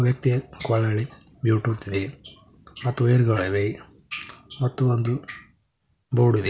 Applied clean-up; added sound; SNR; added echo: none; none; none; none.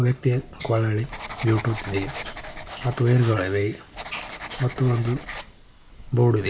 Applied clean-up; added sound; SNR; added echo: none; Writing; 13 dB; none.